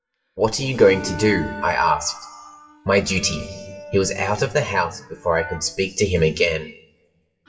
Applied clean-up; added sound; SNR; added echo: classical method WPE with log-MMSE.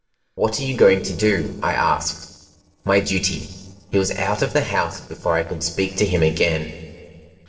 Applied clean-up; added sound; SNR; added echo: neural separator model SepFormer DNS4.